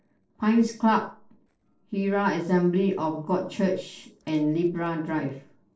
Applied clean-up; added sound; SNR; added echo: neural separator model SepFormer DNS4.